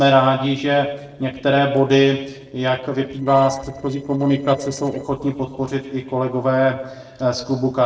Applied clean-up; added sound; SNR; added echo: neural separator model SepFormer DNS4.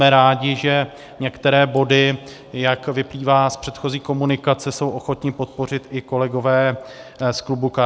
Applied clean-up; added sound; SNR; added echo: none; none; none; none.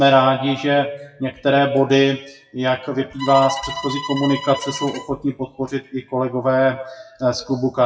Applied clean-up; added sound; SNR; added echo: classical method WPE with log-MMSE.